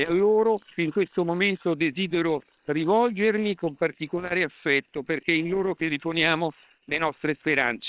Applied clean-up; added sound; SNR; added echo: neural separator model SepFormer WHAM!.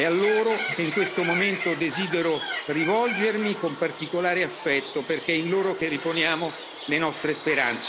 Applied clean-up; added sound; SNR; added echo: none; Bird; 8 dB; none.